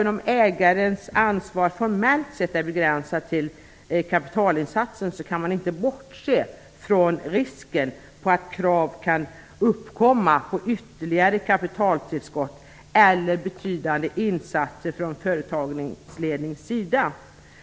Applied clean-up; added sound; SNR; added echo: none; none; none; none.